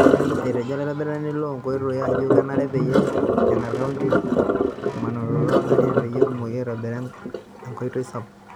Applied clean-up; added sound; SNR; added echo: none; Sink (filling or washing); -5 dB; none.